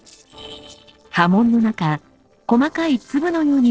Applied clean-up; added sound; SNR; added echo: neural separator model SepFormer DNS4.